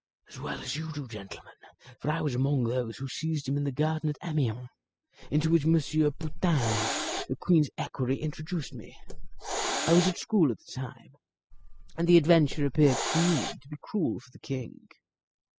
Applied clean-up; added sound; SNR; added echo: classical method spectral subtraction.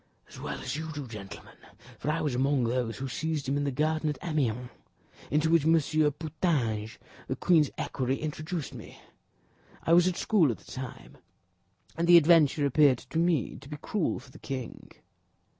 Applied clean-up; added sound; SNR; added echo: none; none; none; none.